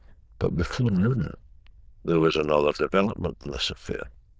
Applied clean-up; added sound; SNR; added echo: neural diffusion model UNIVERSE++.